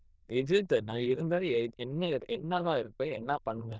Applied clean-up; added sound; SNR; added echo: neural diffusion model UNIVERSE++.